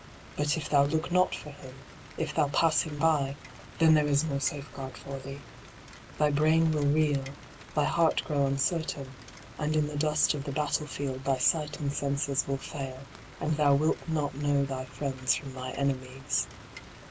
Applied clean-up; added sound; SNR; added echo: none; Rain; 18 dB; none.